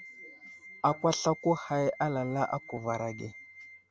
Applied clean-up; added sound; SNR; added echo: none; Wind instrument, woodwind instrument; 18 dB; none.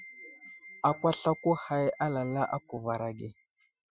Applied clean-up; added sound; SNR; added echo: classical method Wiener filter.